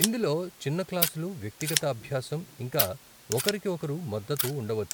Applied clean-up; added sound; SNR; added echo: none; Scissors; 3 dB; none.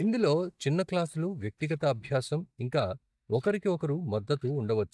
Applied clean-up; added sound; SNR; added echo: neural mask model DeepFilterNet 3.